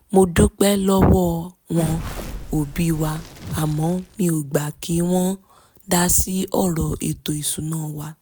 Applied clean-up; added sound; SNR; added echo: none; Crackle; 12 dB; none.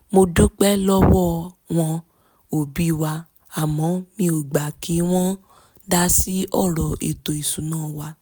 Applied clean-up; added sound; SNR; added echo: none; none; none; none.